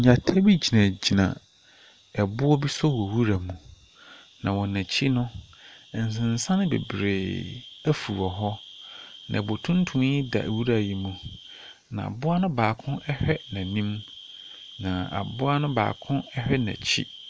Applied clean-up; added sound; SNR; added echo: none; none; none; none.